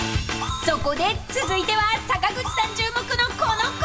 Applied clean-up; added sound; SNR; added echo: none; Drum kit; 19 dB; reverberation time 2.6 s.